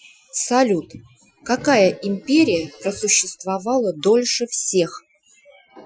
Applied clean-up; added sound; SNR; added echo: classical method Wiener filter.